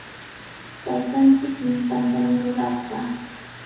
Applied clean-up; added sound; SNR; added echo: none; Water; 17 dB; reverberation time 1.0 s.